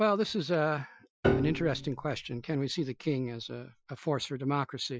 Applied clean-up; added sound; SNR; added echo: classical method Wiener filter.